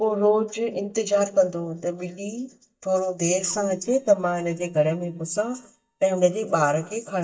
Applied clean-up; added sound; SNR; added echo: neural mask model DeepFilterNet 3.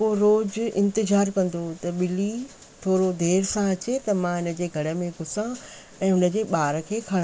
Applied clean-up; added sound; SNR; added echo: none; none; none; none.